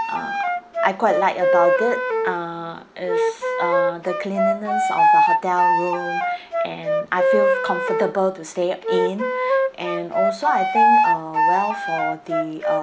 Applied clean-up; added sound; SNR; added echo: none; Wind instrument, woodwind instrument; -5 dB; none.